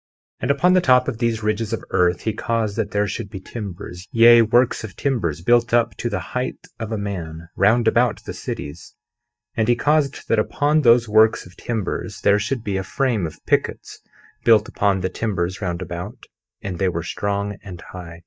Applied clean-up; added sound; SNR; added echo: neural mask model DeepFilterNet 3.